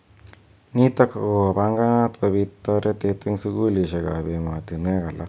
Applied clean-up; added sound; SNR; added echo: none; none; none; none.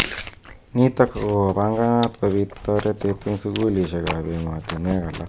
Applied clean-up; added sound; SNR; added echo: none; Chewing, mastication; 13 dB; none.